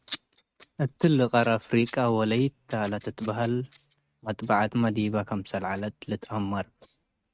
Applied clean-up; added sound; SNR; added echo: neural mask model RNNoise.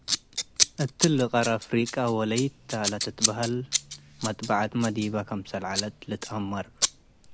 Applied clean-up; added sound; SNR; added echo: none; Scissors; 4 dB; none.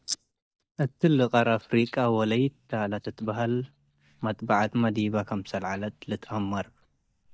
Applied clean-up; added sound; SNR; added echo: neural mask model DeepFilterNet 3.